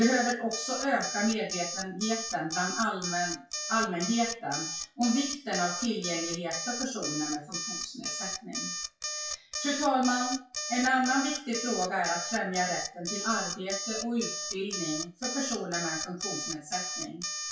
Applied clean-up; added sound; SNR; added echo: classical method WPE with log-MMSE.